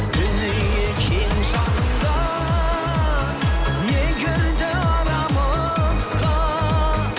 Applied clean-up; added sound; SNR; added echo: none; Stream; 13 dB; none.